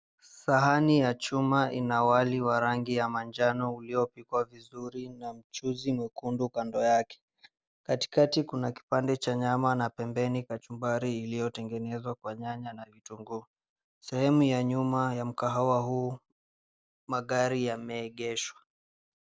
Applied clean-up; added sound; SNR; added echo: none; none; none; none.